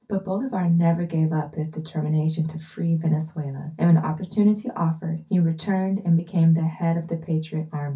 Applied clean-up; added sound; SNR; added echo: none; none; none; reverberation time 0.3 s.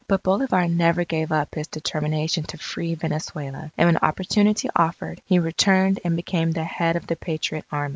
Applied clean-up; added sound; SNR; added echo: none; none; none; none.